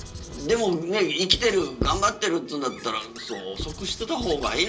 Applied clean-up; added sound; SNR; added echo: none; Squeak / Writing; 11 dB; reverberation time 0.2 s.